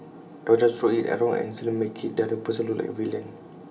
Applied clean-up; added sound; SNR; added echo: none; none; none; reverberation time 1.4 s.